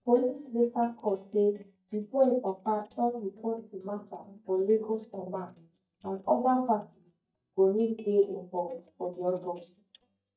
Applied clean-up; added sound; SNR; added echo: neural mask model DeepFilterNet 3.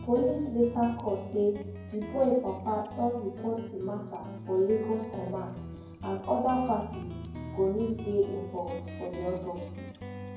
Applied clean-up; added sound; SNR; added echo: none; Guitar; 10 dB; reverberation time 0.9 s.